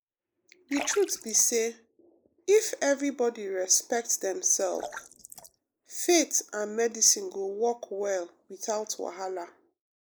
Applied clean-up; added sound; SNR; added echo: neural mask model Resemble Enhance denoiser.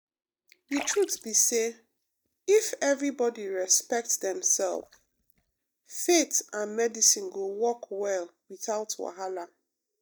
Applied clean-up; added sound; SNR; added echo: neural mask model DeepFilterNet 3.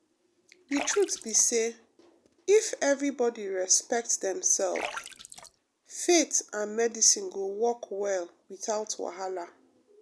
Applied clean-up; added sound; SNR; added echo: none; Splash, splatter; 14 dB; none.